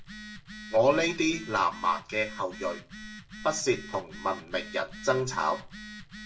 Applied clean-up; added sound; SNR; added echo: none; Telephone; 14 dB; reverberation time 0.2 s.